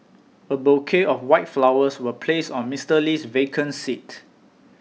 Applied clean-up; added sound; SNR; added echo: none; none; none; none.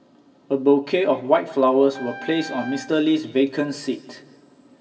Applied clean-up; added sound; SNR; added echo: none; Wind instrument, woodwind instrument; 17 dB; reverberation time 2.0 s.